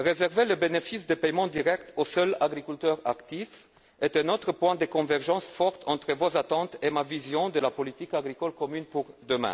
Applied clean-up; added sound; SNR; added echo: none; none; none; none.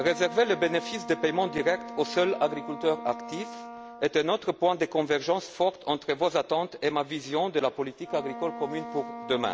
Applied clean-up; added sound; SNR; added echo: none; Wind instrument, woodwind instrument; 13 dB; none.